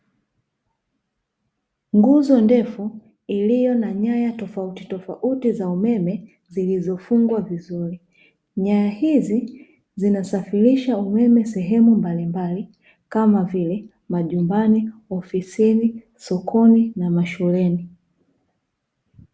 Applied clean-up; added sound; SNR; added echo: none; none; none; none.